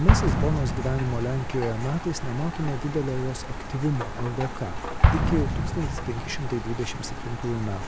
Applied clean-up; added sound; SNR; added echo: none; Explosion + Rain; -2 dB; none.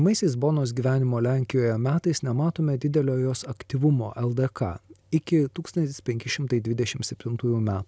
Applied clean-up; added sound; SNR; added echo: none; none; none; none.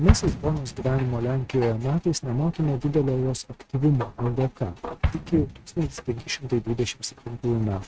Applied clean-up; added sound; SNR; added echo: neural mask model RNNoise.